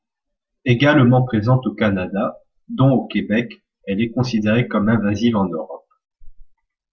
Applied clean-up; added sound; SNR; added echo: none; none; none; none.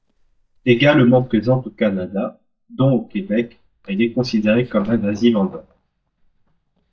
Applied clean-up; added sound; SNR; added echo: neural mask model DeepFilterNet 3.